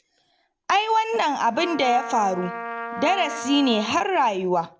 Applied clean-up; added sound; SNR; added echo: none; Trumpet; 12 dB; none.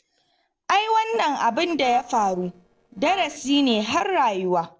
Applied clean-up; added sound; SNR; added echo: neural separator model SepFormer DNS4.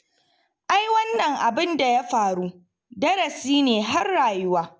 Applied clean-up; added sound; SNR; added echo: none; none; none; none.